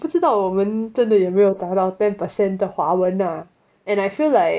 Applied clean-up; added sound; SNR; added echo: neural mask model Resemble Enhance denoiser.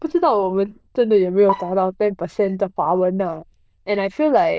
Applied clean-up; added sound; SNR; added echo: neural diffusion model UNIVERSE++.